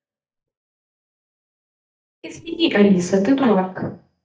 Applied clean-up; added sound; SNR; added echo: neural mask model DeepFilterNet 3.